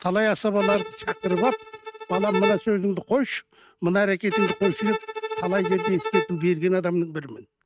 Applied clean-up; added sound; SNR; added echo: neural mask model RNNoise.